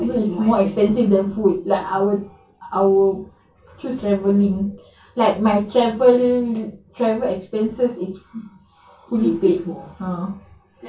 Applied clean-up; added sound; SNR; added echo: none; none; none; reverberation time 0.2 s.